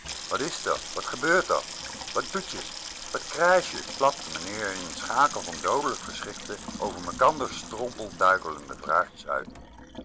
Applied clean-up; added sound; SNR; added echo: none; Sink (filling or washing) / Water tap, faucet; 10 dB; none.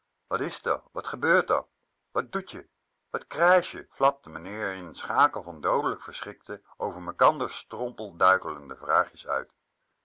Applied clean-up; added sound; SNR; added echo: none; none; none; none.